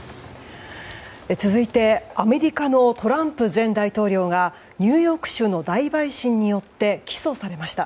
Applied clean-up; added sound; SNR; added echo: none; none; none; none.